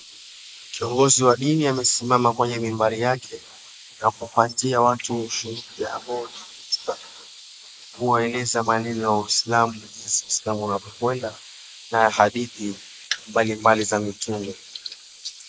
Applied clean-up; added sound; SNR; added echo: neural mask model Resemble Enhance denoiser.